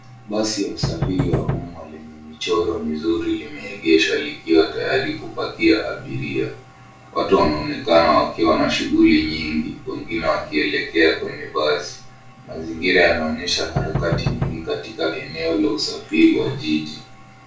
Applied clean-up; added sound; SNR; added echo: none; Knock; 4 dB; reverberation time 0.3 s.